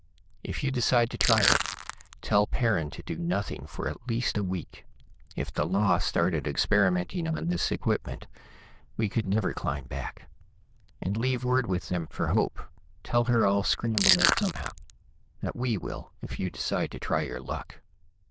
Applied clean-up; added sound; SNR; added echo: neural diffusion model UNIVERSE++.